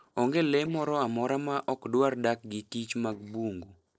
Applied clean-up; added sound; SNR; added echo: neural separator model SepFormer DNS4.